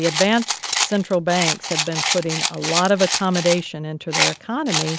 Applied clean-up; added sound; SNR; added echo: none; Rattle; 3 dB; none.